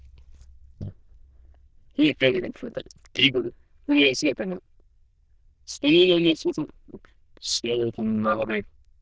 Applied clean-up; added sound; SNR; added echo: neural diffusion model UNIVERSE++.